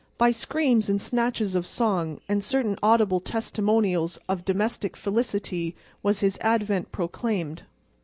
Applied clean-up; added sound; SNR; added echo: none; none; none; none.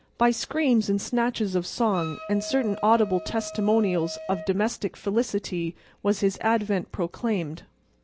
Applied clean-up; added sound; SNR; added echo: none; Wind instrument, woodwind instrument; 15 dB; none.